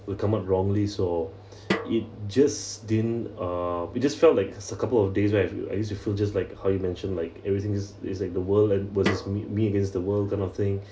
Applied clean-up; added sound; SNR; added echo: none; Snare drum; 9 dB; none.